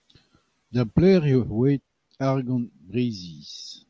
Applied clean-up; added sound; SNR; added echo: none; none; none; none.